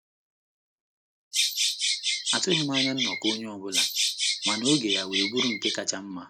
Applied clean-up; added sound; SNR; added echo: none; Bird vocalization, bird call, bird song; -4 dB; none.